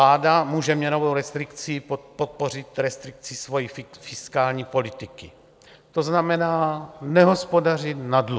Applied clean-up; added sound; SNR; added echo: none; none; none; none.